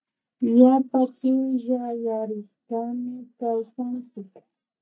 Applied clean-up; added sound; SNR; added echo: neural mask model DeepFilterNet 3.